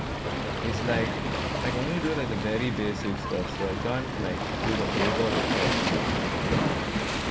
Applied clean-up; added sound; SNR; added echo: none; Waves, surf; -4 dB; none.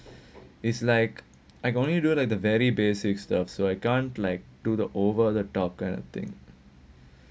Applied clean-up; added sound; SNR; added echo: none; none; none; none.